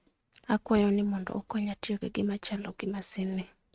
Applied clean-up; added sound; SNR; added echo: neural mask model RNNoise.